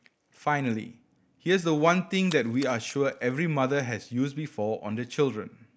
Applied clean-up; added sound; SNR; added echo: neural mask model Resemble Enhance denoiser.